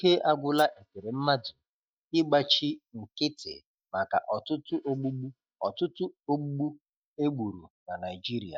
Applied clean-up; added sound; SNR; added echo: neural mask model DeepFilterNet 3.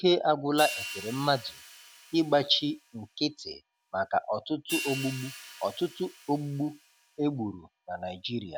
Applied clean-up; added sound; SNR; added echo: none; Hi-hat; 13 dB; none.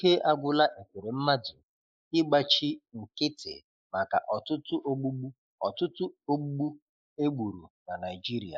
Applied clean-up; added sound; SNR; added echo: neural mask model Resemble Enhance denoiser.